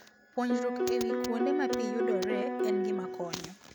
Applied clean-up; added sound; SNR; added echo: none; Piano; -4 dB; none.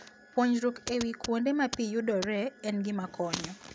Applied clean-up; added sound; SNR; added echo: none; none; none; none.